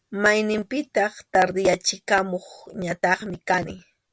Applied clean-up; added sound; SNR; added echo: none; none; none; none.